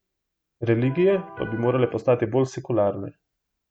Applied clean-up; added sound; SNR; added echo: none; Electric guitar; 15 dB; none.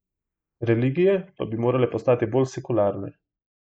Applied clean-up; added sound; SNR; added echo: neural mask model Resemble Enhance denoiser.